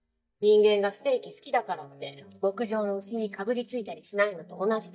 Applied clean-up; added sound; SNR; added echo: neural mask model DeepFilterNet 3.